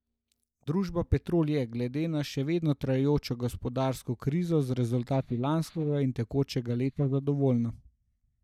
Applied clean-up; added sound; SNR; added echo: neural mask model DeepFilterNet 3.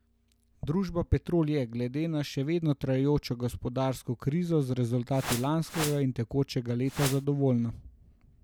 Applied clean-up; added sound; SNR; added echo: none; Whoosh, swoosh, swish; 7 dB; none.